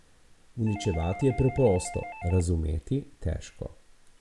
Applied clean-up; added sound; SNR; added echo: none; Doorbell; 15 dB; none.